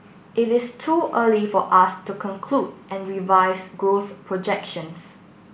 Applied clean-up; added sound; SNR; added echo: none; none; none; none.